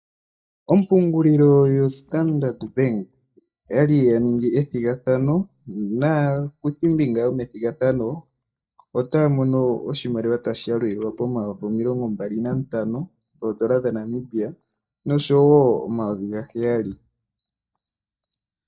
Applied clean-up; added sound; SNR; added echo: neural mask model DeepFilterNet 3.